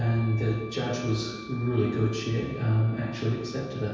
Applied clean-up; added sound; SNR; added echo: none; Wind instrument, woodwind instrument; 19 dB; reverberation time 1.2 s.